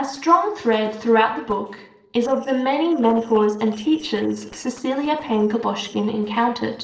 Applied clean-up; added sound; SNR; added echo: neural separator model SepFormer DNS4.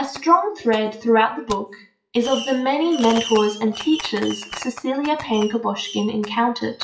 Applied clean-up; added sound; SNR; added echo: classical method WPE with log-MMSE.